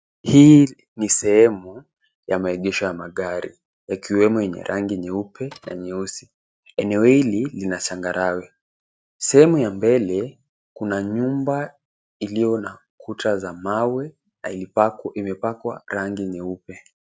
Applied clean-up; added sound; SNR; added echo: neural mask model RNNoise.